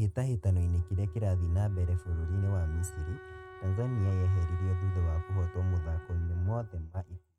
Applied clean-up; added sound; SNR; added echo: neural mask model RNNoise.